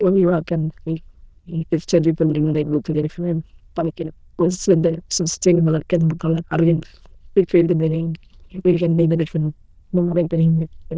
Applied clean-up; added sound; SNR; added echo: neural diffusion model UNIVERSE++.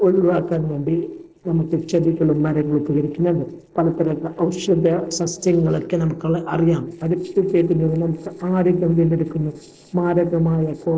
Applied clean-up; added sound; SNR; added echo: neural separator model SepFormer DNS4.